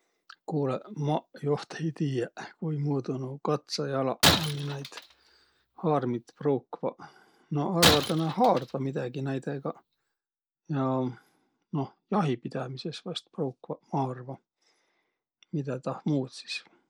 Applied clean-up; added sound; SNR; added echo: none; Shatter; -1 dB; none.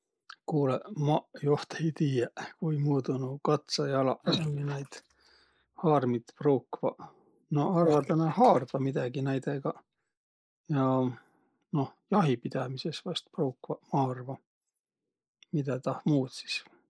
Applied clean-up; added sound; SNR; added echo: neural mask model Resemble Enhance denoiser.